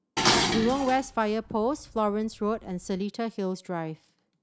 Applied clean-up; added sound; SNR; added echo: none; Dishes, pots, and pans; 1 dB; none.